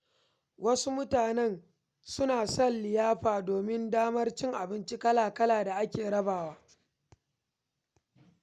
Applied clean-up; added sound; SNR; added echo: none; none; none; none.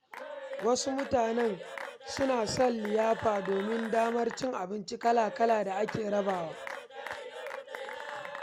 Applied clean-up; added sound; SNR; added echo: none; Applause / Cheering / Clapping; 10 dB; none.